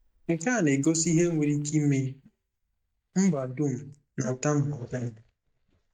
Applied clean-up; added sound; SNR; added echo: neural mask model DeepFilterNet 3.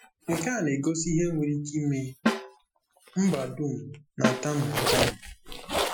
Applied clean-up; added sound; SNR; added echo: classical method Wiener filter.